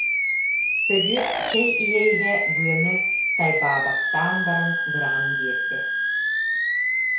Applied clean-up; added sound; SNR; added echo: none; Animal; -4 dB; reverberation time 0.6 s.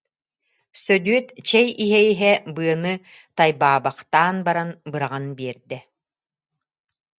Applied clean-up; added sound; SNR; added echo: none; none; none; none.